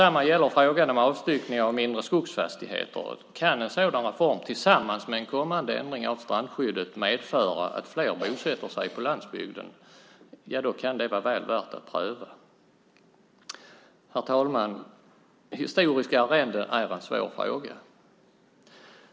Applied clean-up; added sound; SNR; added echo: none; none; none; none.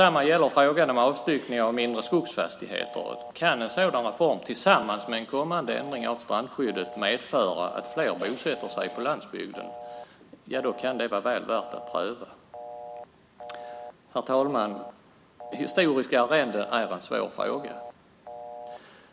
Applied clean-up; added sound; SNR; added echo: none; Telephone; 15 dB; none.